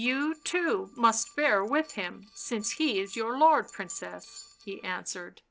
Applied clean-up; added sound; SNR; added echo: neural separator model SepFormer DNS4.